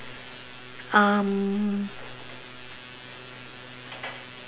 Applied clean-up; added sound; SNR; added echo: none; none; none; none.